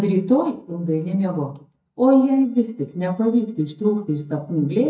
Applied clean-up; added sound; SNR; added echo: neural mask model DeepFilterNet 3.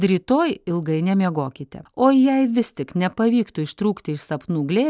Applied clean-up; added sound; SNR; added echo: none; none; none; none.